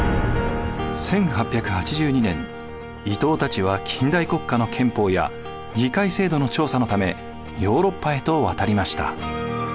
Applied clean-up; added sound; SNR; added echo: none; none; none; none.